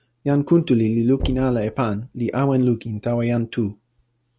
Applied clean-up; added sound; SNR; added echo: none; Knock / Wood; 14 dB; none.